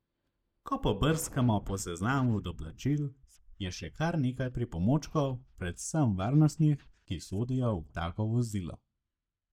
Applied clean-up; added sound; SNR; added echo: neural mask model DeepFilterNet 3.